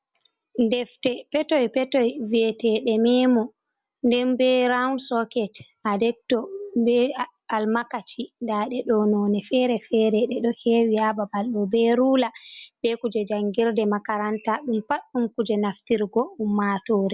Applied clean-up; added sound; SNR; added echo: none; none; none; none.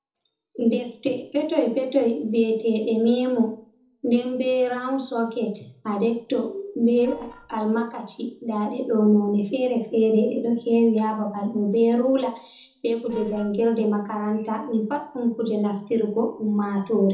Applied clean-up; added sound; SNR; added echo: neural separator model SepFormer DNS4.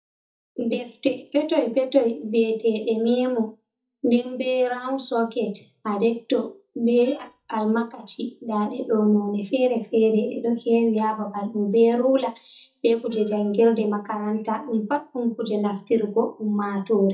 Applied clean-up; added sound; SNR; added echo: neural mask model DeepFilterNet 3.